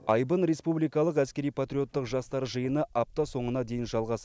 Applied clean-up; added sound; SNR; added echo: none; none; none; none.